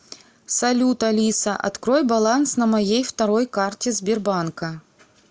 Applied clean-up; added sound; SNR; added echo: none; none; none; none.